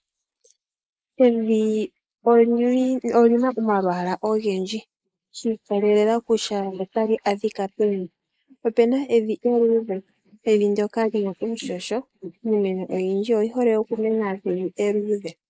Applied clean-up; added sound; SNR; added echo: neural mask model Resemble Enhance denoiser.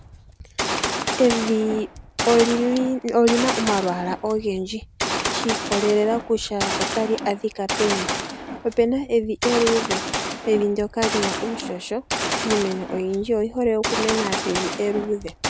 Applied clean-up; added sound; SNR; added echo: none; Gunshot, gunfire; 5 dB; none.